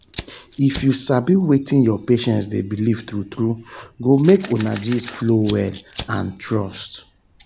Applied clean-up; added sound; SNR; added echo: none; Camera + Fire; 16 dB; none.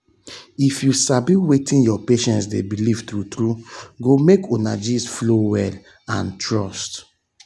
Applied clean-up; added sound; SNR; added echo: none; none; none; none.